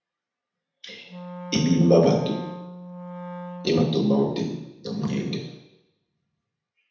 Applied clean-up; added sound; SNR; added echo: none; Wind instrument, woodwind instrument; 12 dB; reverberation time 0.8 s.